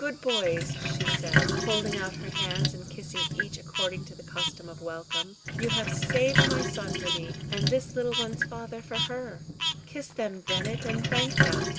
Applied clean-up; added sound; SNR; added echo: none; Sink (filling or washing) + Frog; -4 dB; none.